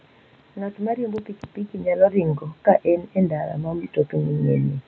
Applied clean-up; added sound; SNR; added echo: none; none; none; none.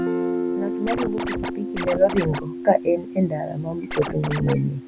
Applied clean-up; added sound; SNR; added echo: none; Scratching (performance technique) + Guitar; 4 dB; none.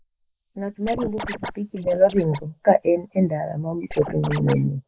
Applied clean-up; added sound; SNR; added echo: neural mask model Resemble Enhance denoiser.